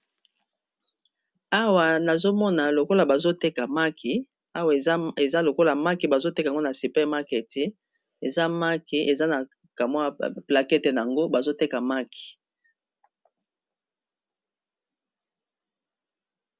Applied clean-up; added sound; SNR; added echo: none; none; none; none.